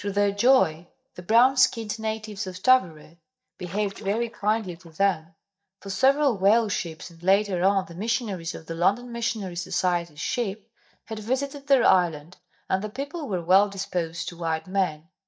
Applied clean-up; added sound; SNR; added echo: neural mask model DeepFilterNet 3.